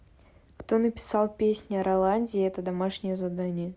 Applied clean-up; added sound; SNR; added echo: none; none; none; none.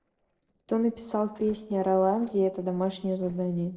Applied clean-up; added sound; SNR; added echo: neural separator model SepFormer DNS4.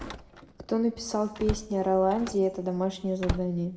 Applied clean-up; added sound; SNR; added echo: none; Slam; 10 dB; reverberation time 0.9 s.